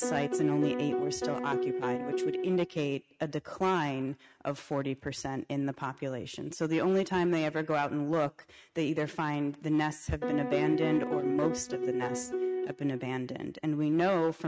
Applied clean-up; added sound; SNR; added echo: neural mask model RNNoise.